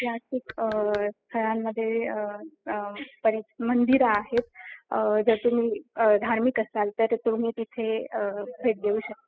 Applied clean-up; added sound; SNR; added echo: classical method spectral subtraction.